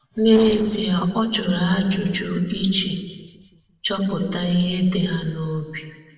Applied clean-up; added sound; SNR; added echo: neural separator model SepFormer DNS4.